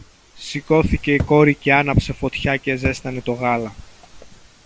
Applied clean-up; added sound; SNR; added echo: none; Thump, thud; 8 dB; none.